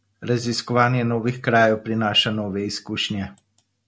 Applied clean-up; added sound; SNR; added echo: none; none; none; none.